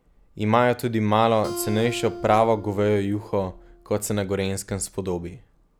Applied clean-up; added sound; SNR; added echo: none; Acoustic guitar; 14 dB; none.